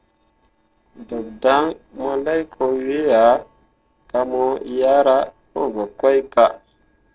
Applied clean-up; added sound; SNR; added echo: neural separator model SepFormer DNS4.